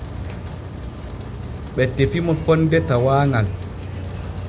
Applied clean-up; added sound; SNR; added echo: none; Rain; 8 dB; none.